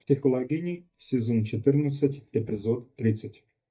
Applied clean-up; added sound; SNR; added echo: neural mask model DeepFilterNet 3.